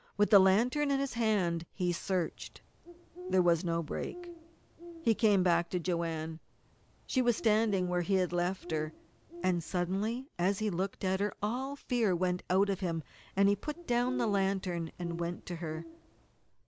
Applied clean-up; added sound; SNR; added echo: none; Bird; 17 dB; none.